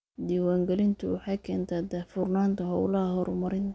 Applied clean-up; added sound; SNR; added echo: none; none; none; none.